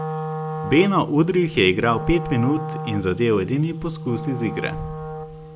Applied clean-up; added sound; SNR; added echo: none; Wind instrument, woodwind instrument; 8 dB; none.